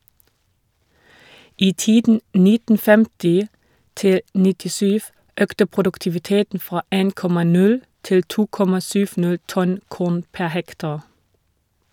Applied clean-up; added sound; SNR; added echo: none; none; none; none.